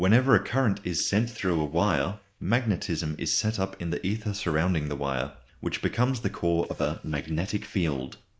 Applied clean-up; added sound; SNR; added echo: neural mask model Resemble Enhance denoiser.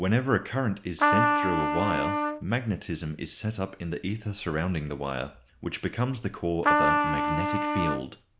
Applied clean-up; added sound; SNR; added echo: none; Trumpet; -4 dB; none.